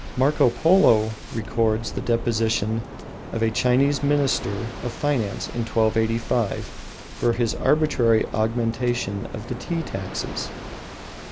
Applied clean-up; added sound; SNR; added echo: none; Waves, surf; 11 dB; none.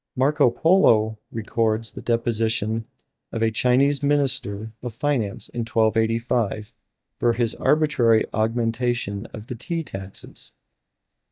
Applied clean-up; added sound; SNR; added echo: neural mask model DeepFilterNet 3.